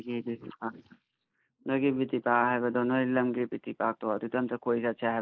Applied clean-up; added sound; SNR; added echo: neural mask model Resemble Enhance denoiser.